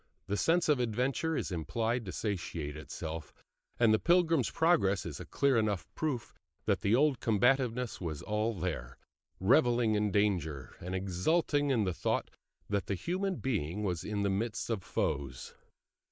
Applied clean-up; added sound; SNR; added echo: neural mask model Resemble Enhance denoiser.